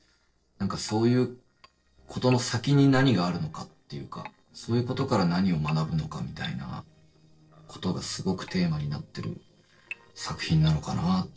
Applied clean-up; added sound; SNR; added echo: neural separator model SepFormer DNS4.